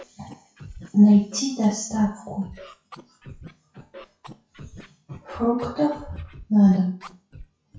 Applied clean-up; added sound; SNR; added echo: classical method WPE with log-MMSE.